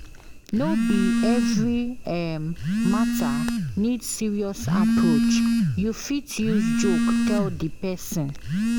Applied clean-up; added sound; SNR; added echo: none; Telephone; -3 dB; none.